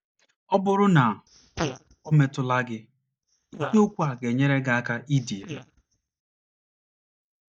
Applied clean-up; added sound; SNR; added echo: neural mask model DeepFilterNet 3.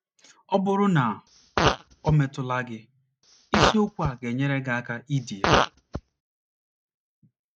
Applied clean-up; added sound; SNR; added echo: neural mask model RNNoise.